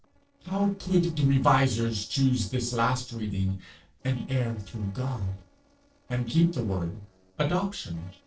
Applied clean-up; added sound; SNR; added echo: neural separator model SepFormer DNS4.